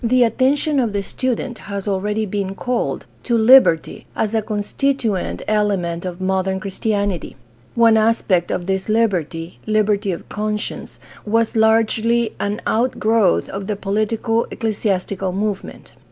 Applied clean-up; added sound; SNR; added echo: none; none; none; none.